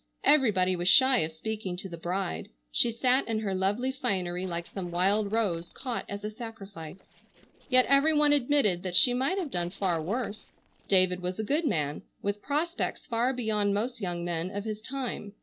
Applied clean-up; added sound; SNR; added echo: neural separator model SepFormer DNS4.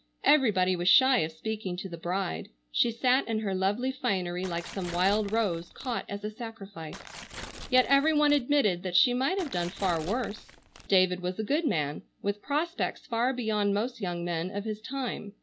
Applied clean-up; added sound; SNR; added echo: none; Tearing; 14 dB; none.